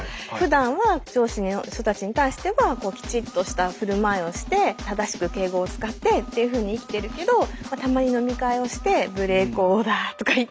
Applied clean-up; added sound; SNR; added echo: none; none; none; none.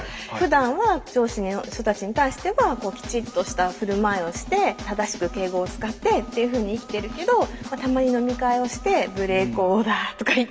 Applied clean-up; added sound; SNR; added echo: none; none; none; reverberation time 1.9 s.